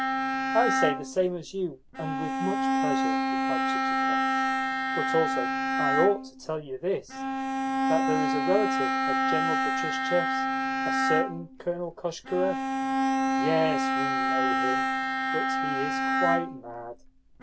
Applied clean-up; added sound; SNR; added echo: none; Bowed string instrument; -4 dB; none.